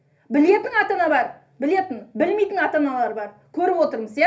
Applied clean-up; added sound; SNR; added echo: none; none; none; reverberation time 0.3 s.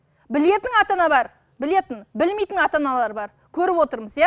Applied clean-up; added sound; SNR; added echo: none; none; none; none.